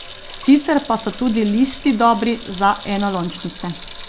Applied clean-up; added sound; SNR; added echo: none; Sink (filling or washing) / Water tap, faucet; 10 dB; none.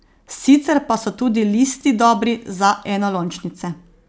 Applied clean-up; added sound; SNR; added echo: none; none; none; none.